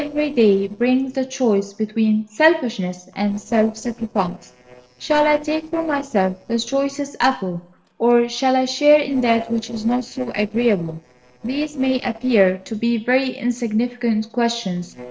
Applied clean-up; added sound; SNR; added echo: neural separator model SepFormer DNS4.